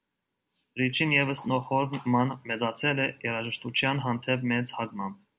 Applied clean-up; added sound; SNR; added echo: none; none; none; none.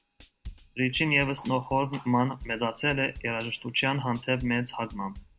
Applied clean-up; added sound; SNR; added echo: none; Drum / Drum kit; 19 dB; none.